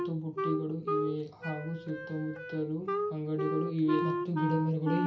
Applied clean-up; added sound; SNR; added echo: none; Wind instrument, woodwind instrument; 2 dB; reverberation time 0.3 s.